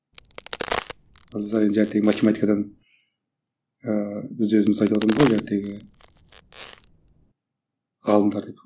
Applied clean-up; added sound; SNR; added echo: none; Crack; 11 dB; none.